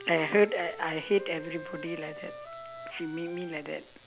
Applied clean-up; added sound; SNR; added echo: none; Wind instrument, woodwind instrument; 14 dB; none.